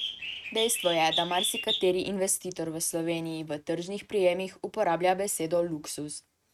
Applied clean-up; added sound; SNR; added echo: neural mask model RNNoise.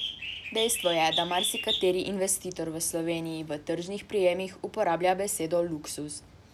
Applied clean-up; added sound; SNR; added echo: none; Bird; 9 dB; none.